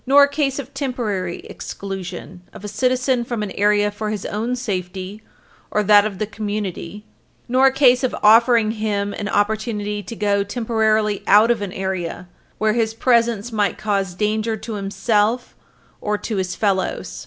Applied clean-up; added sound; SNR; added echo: none; none; none; none.